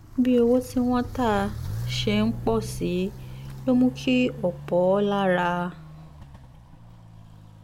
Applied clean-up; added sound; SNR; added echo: none; Walk, footsteps; 11 dB; none.